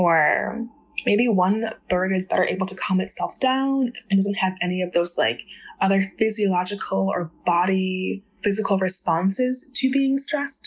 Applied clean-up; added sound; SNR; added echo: none; none; none; none.